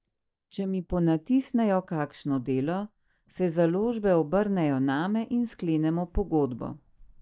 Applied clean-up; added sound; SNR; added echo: neural mask model DeepFilterNet 3.